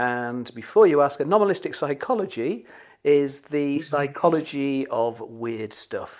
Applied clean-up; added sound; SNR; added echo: neural mask model Resemble Enhance denoiser.